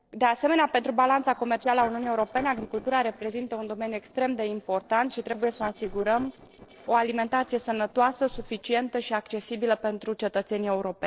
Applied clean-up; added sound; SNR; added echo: neural separator model SepFormer DNS4.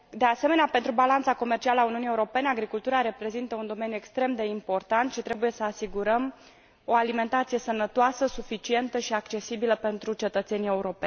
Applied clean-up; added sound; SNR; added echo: none; none; none; none.